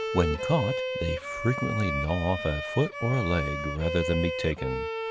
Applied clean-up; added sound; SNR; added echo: none; Bowed string instrument; 4 dB; none.